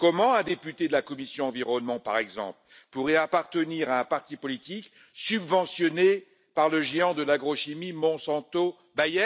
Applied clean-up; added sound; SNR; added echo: none; none; none; none.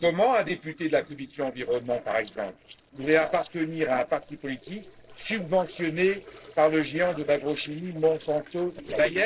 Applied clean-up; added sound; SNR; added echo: neural separator model SepFormer DNS4.